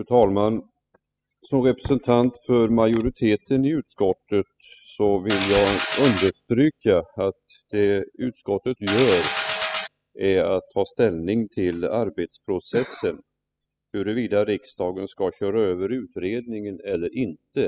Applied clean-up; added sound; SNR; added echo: classical method spectral subtraction.